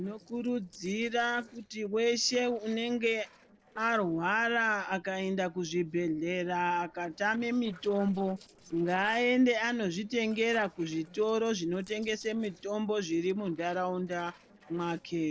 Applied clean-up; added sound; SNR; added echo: neural separator model SepFormer DNS4.